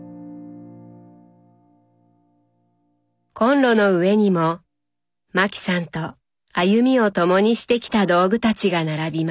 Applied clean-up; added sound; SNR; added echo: none; none; none; none.